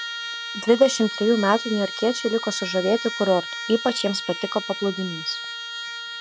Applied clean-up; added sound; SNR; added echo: none; Trumpet; 9 dB; none.